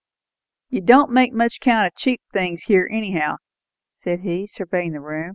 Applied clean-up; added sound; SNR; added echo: none; none; none; none.